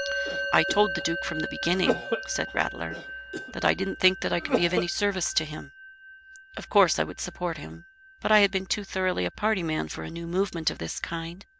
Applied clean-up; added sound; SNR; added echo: none; Musical instrument + Cough; 7 dB; none.